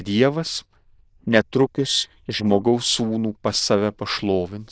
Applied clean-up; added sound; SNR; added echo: neural diffusion model UNIVERSE++.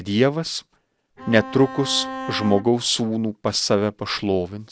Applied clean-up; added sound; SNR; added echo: none; Bowed string instrument; 10 dB; none.